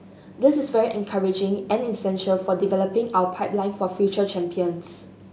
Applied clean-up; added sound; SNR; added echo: none; none; none; none.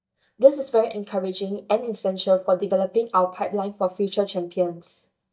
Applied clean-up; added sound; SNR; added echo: neural mask model DeepFilterNet 3.